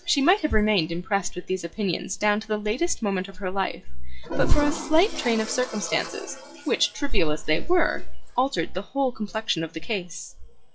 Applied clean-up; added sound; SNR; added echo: classical method WPE with log-MMSE.